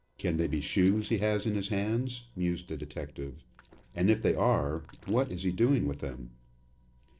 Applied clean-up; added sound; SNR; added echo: neural separator model SepFormer DNS4.